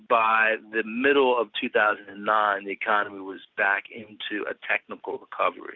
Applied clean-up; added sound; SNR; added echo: none; none; none; none.